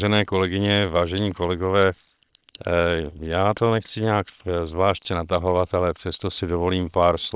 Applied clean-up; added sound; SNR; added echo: neural separator model SepFormer WHAM!.